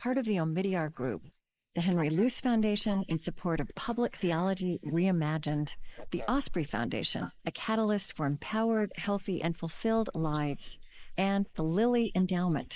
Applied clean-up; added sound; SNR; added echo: neural mask model Resemble Enhance denoiser.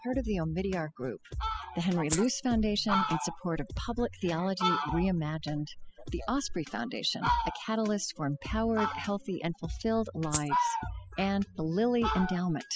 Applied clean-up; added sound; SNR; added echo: classical method spectral subtraction.